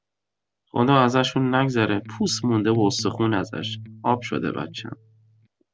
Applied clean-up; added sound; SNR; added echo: none; Electric guitar; 15 dB; none.